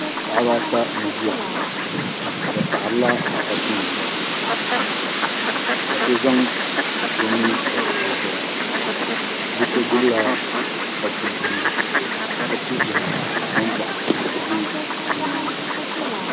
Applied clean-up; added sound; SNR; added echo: none; Fowl; -4 dB; none.